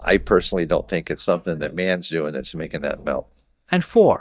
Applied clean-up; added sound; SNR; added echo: neural mask model DeepFilterNet 3.